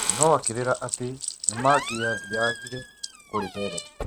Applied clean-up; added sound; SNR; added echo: neural mask model RNNoise.